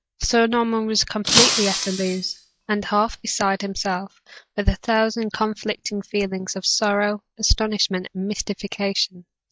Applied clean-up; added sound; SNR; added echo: classical method log-MMSE.